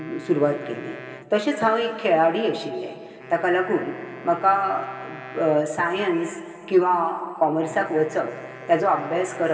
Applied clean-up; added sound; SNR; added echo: none; Wind instrument, woodwind instrument; 19 dB; reverberation time 2.4 s.